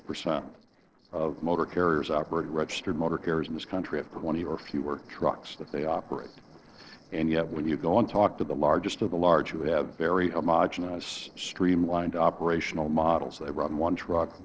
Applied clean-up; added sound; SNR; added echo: neural separator model SepFormer DNS4.